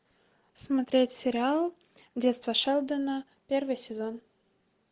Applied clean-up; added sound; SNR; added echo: none; none; none; none.